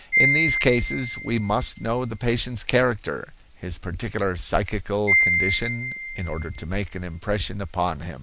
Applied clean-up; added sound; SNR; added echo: none; Wind chime; 3 dB; none.